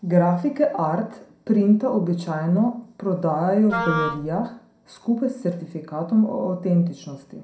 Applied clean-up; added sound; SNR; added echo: none; Wind instrument, woodwind instrument; 5 dB; reverberation time 0.4 s.